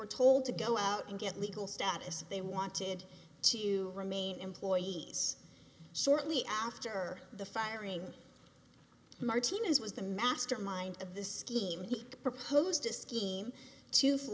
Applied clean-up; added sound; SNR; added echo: none; none; none; none.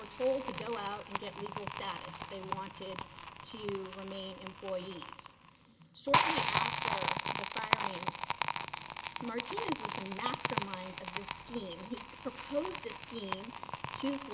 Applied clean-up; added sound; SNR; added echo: none; Crackle; -4 dB; none.